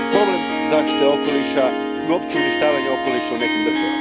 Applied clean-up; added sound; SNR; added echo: none; Harp; -1 dB; none.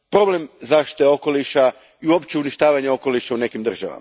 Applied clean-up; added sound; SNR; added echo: none; none; none; none.